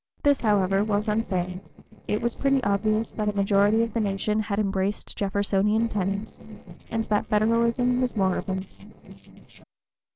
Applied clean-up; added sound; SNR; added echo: neural separator model SepFormer DNS4.